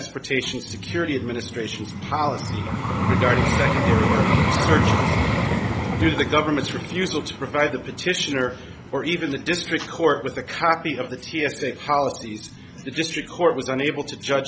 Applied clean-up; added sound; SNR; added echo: none; Vehicle; 1 dB; none.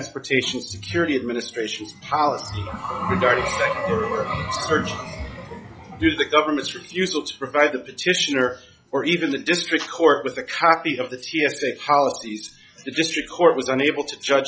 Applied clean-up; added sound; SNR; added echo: classical method log-MMSE.